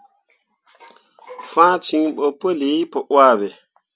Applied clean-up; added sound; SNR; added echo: none; none; none; none.